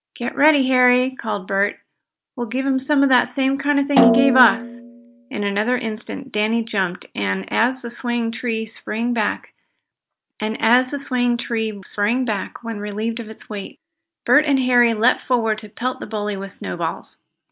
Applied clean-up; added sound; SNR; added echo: none; Snare drum; 1 dB; none.